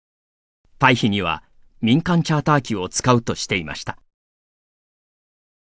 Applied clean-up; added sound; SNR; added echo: none; none; none; none.